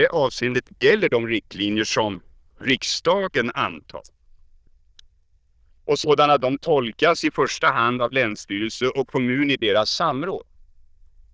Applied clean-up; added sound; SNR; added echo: neural diffusion model UNIVERSE++.